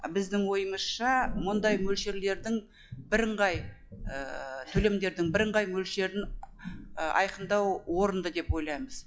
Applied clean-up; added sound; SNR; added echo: classical method log-MMSE.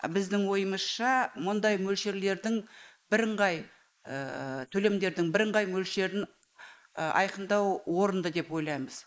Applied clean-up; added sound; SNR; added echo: neural mask model Resemble Enhance denoiser.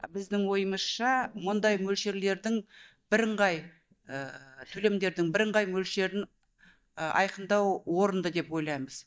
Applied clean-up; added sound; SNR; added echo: neural mask model DeepFilterNet 3.